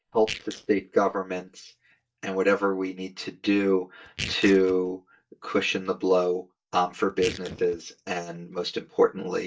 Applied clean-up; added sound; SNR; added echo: neural mask model DeepFilterNet 3.